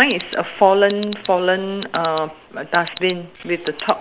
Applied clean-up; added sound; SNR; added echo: none; Alarm; 17 dB; none.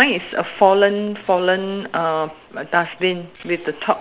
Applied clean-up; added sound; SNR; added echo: none; none; none; none.